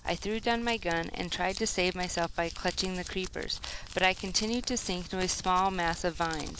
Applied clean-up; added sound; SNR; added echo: none; Crumpling, crinkling; 10 dB; none.